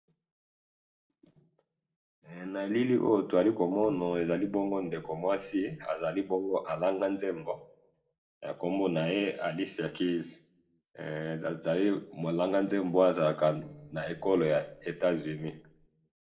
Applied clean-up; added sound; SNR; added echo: neural separator model SepFormer DNS4.